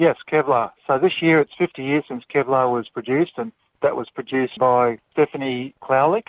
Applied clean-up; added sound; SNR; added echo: none; none; none; none.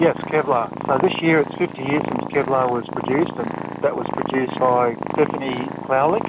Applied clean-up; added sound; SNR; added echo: none; Purr; 6 dB; none.